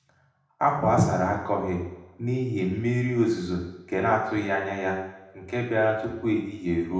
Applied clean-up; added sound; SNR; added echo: none; none; none; reverberation time 0.8 s.